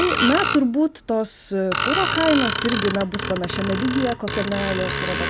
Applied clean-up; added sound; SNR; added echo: none; Screech; 3 dB; none.